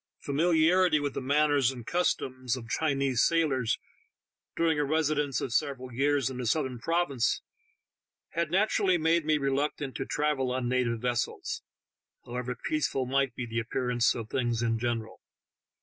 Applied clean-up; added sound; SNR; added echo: none; none; none; none.